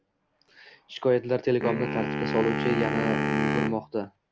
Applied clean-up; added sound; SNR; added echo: none; Wind instrument, woodwind instrument; 2 dB; none.